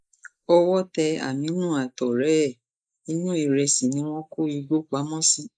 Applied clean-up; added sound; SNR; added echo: neural mask model Resemble Enhance denoiser.